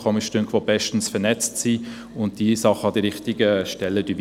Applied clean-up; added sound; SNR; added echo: none; none; none; none.